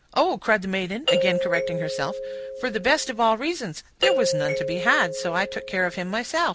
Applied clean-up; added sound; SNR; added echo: none; Doorbell; 2 dB; none.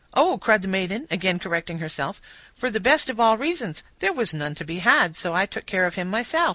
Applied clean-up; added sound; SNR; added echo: none; none; none; none.